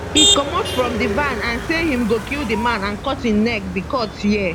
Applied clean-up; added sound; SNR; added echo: none; Motor vehicle (road); 3 dB; none.